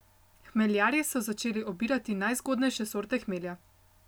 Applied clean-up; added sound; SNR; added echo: none; none; none; none.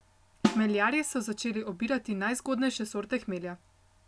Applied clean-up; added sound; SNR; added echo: none; Snare drum; 5 dB; none.